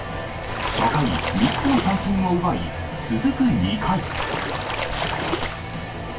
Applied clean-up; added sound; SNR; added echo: none; Splash, splatter; 6 dB; reverberation time 0.2 s.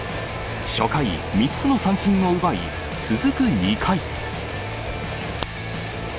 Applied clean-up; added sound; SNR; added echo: none; none; none; none.